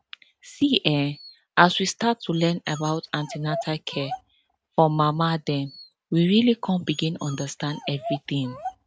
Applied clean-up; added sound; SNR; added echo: none; Dog; 16 dB; none.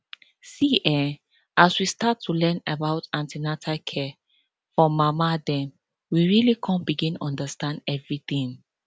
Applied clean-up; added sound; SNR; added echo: none; none; none; none.